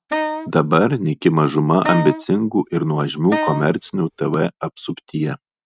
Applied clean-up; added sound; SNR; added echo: neural mask model RNNoise.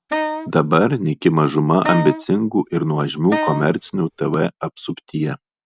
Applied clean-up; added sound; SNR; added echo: none; Wind instrument, woodwind instrument; 7 dB; none.